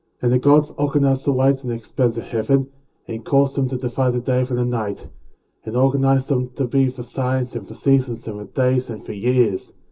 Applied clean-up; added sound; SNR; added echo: none; none; none; reverberation time 0.2 s.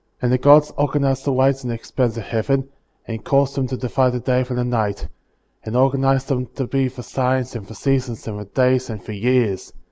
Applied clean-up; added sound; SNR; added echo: none; none; none; none.